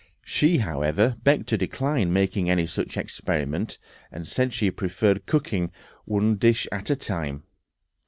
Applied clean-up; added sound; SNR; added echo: none; none; none; none.